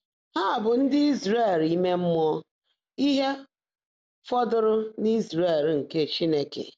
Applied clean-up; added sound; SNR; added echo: none; none; none; none.